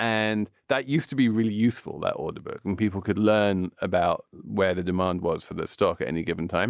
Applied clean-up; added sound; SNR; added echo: none; none; none; none.